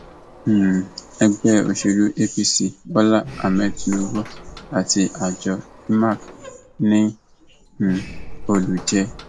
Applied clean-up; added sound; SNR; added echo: none; Sliding door; 15 dB; none.